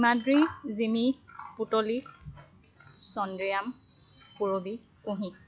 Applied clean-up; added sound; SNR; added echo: classical method log-MMSE.